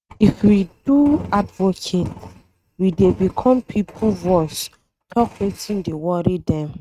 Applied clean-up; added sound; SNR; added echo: neural mask model RNNoise.